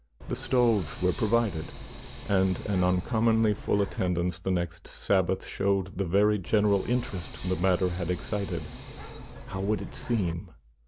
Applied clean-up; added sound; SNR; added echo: none; Hiss; 9 dB; none.